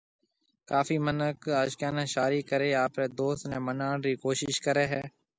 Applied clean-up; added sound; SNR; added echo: none; none; none; none.